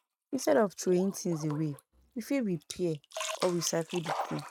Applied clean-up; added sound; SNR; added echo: neural mask model RNNoise.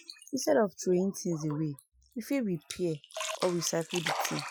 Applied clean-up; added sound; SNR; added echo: classical method Wiener filter.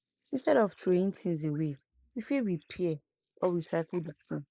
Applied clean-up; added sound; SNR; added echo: neural mask model Resemble Enhance denoiser.